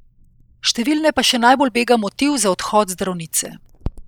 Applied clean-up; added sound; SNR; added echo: neural mask model Resemble Enhance denoiser.